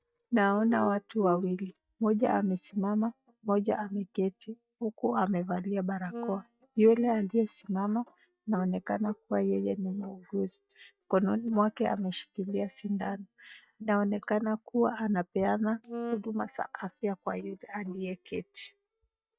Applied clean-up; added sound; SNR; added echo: neural mask model DeepFilterNet 3.